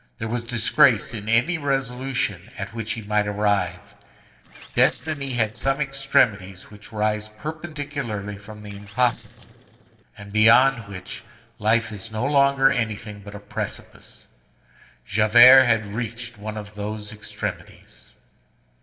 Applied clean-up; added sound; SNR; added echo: neural separator model SepFormer DNS4.